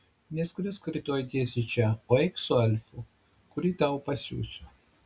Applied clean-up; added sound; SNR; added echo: none; none; none; none.